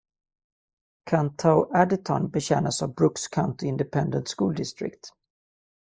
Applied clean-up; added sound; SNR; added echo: neural mask model Resemble Enhance denoiser.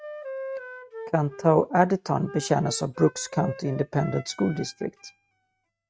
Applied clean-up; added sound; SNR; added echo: neural mask model RNNoise.